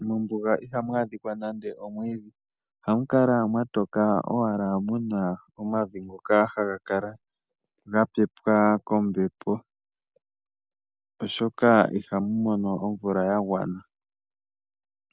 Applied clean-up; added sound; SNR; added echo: none; none; none; none.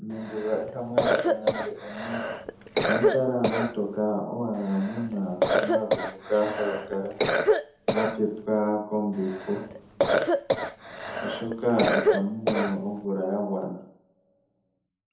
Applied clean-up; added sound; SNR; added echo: none; Cough; -2 dB; reverberation time 0.7 s.